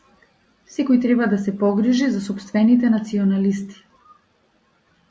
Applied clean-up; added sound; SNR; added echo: none; none; none; none.